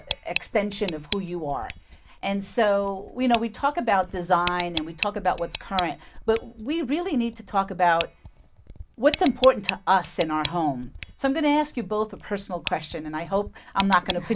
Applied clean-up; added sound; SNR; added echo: none; Tick; 12 dB; none.